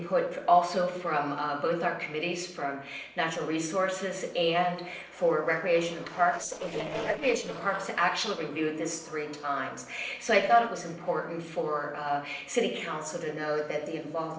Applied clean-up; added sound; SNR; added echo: neural separator model SepFormer DNS4.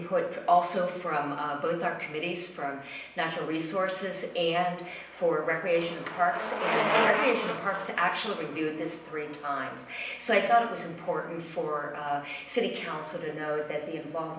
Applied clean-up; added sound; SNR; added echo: none; Bicycle; 8 dB; reverberation time 0.8 s.